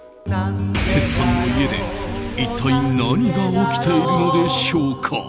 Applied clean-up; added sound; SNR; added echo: none; none; none; none.